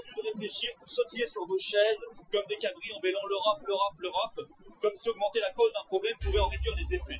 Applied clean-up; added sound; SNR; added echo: classical method Wiener filter.